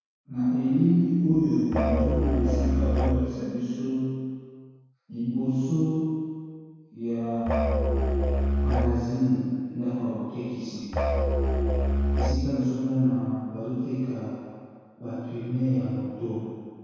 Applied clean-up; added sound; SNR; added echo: none; Musical instrument; -3 dB; reverberation time 1.9 s.